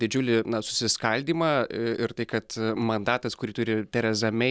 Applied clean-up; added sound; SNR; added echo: none; none; none; none.